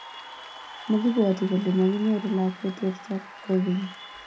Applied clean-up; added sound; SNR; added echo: none; Applause / Cheering; 16 dB; reverberation time 0.4 s.